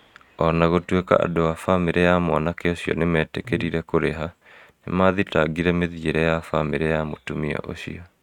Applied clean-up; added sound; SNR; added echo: neural mask model RNNoise.